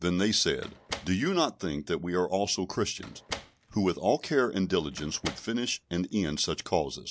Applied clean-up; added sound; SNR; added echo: none; Slam; 15 dB; none.